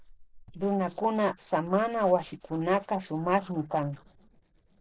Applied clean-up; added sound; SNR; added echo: neural separator model SepFormer DNS4.